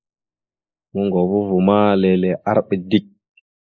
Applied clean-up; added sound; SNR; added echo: neural mask model Resemble Enhance denoiser.